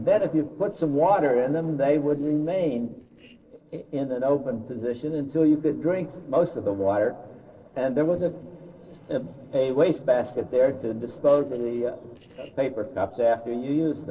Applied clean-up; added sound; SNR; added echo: neural separator model SepFormer DNS4.